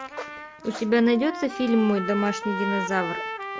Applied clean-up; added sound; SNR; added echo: none; Trumpet; 8 dB; none.